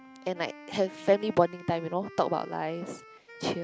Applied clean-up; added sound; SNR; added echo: none; Wind instrument, woodwind instrument; 18 dB; none.